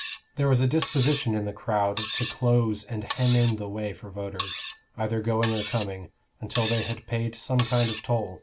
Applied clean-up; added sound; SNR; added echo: none; Cutlery, silverware; 11 dB; none.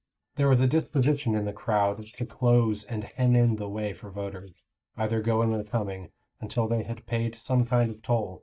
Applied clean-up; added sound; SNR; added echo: neural mask model DeepFilterNet 3.